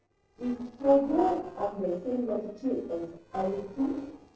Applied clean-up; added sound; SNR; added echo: neural separator model SepFormer DNS4.